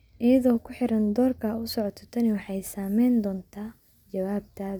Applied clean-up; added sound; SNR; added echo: none; none; none; none.